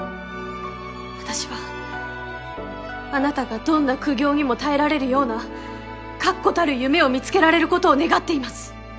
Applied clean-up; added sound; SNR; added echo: none; none; none; none.